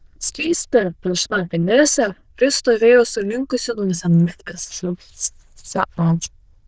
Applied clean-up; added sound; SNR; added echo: neural diffusion model UNIVERSE++.